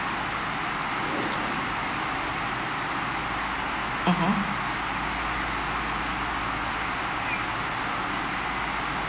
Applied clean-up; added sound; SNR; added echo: none; Drawer open or close; 11 dB; none.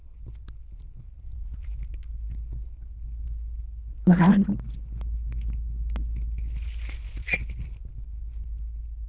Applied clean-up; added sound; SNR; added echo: neural diffusion model UNIVERSE++.